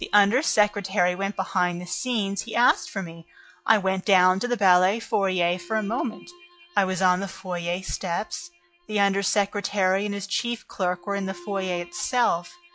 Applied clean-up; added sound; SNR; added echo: classical method log-MMSE.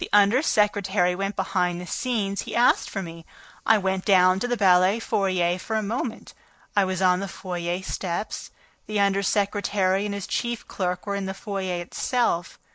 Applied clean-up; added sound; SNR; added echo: neural mask model Resemble Enhance denoiser.